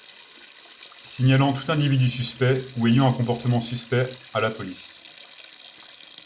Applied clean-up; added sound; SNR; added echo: none; Sink (filling or washing); 16 dB; none.